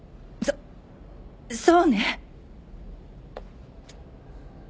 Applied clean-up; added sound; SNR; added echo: none; none; none; none.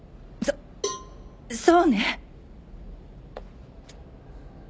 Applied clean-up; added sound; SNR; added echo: none; Cowbell; 12 dB; none.